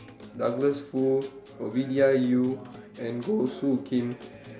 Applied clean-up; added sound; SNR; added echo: none; Acoustic guitar; 18 dB; none.